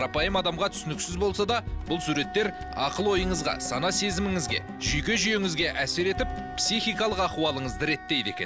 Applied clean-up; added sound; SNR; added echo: none; Wind instrument, woodwind instrument; 14 dB; none.